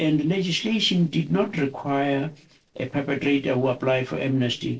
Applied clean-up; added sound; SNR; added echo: neural separator model SepFormer DNS4.